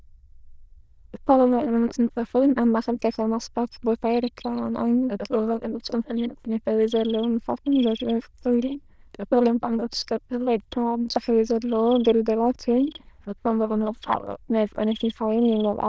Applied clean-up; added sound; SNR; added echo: neural diffusion model UNIVERSE++.